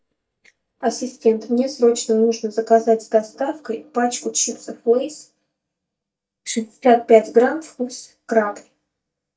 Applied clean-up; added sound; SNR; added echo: neural mask model DeepFilterNet 3.